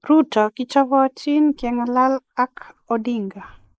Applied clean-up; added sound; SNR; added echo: neural mask model Resemble Enhance denoiser.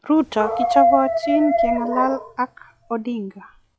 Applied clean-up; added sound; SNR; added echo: classical method log-MMSE.